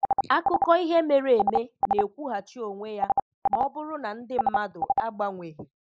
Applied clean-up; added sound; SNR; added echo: neural mask model Resemble Enhance denoiser.